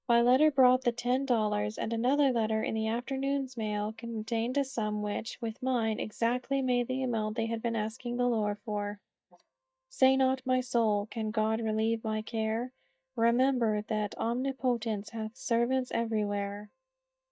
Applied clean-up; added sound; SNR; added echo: neural mask model DeepFilterNet 3.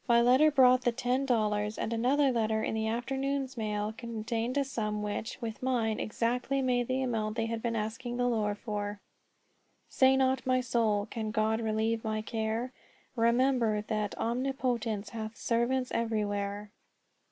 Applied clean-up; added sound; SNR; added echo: none; none; none; none.